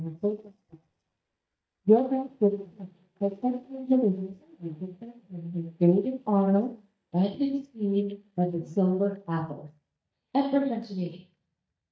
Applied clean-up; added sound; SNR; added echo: neural mask model DeepFilterNet 3.